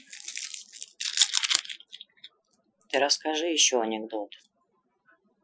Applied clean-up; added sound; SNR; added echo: classical method Wiener filter.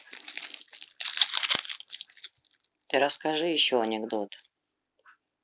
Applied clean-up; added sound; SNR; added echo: none; none; none; none.